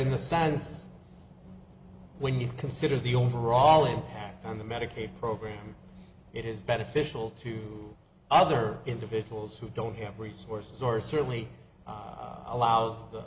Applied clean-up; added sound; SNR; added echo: none; none; none; none.